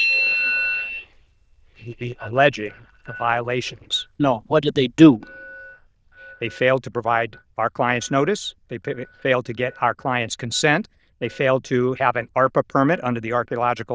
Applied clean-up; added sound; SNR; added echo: neural diffusion model UNIVERSE++.